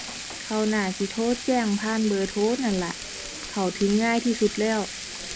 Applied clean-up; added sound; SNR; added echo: none; Frying (food); 10 dB; none.